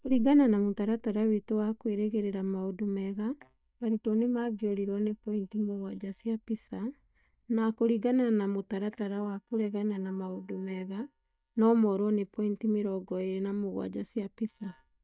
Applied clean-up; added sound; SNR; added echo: neural mask model DeepFilterNet 3.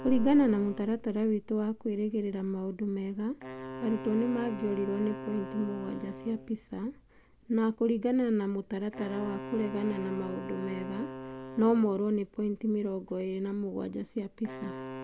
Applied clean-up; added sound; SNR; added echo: none; Wind instrument, woodwind instrument; 13 dB; none.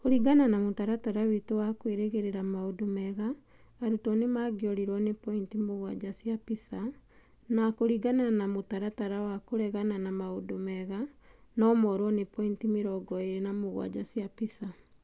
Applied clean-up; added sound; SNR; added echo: none; none; none; none.